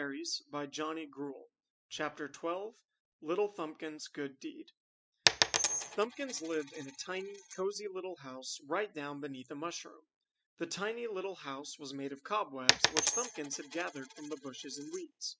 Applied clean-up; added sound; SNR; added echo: classical method spectral subtraction.